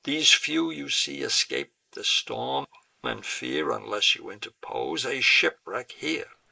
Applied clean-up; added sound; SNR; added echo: neural mask model Resemble Enhance denoiser.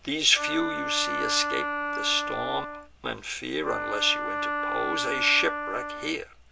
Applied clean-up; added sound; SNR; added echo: none; Wind instrument, woodwind instrument; 3 dB; none.